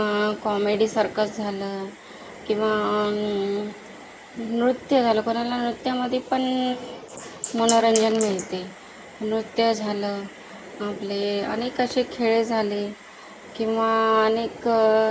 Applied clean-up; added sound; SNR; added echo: neural mask model Resemble Enhance denoiser.